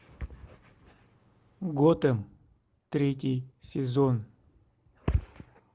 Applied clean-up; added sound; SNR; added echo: none; none; none; none.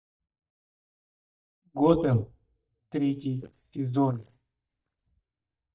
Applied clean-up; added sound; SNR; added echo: neural mask model DeepFilterNet 3.